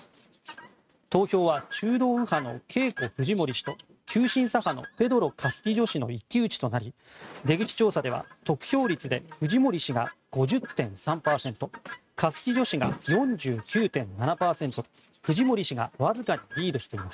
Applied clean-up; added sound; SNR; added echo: neural mask model RNNoise.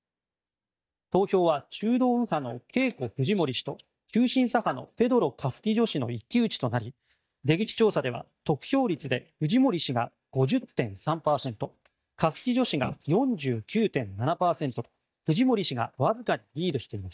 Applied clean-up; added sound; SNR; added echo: neural mask model DeepFilterNet 3.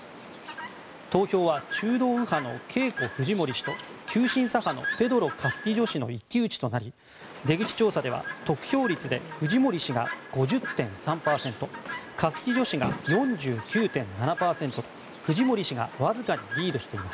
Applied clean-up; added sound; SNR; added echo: none; Chirp, tweet + Tambourine; 9 dB; none.